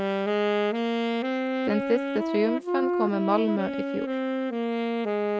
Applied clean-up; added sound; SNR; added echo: neural mask model RNNoise.